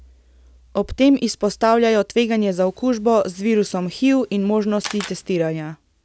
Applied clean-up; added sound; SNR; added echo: none; Camera; 19 dB; none.